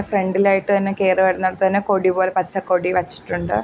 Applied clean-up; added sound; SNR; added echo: none; none; none; none.